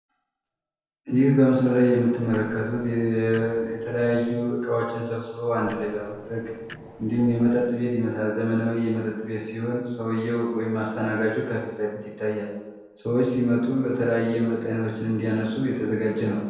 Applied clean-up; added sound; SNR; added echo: neural separator model SepFormer DNS4.